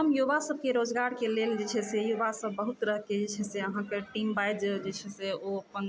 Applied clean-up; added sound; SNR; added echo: none; none; none; none.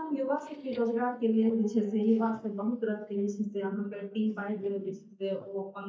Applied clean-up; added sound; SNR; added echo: neural mask model DeepFilterNet 3.